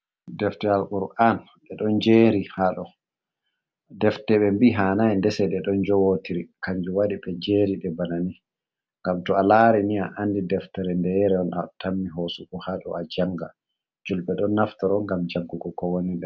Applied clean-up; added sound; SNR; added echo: none; none; none; none.